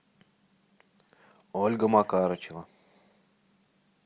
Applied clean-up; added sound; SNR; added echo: none; none; none; none.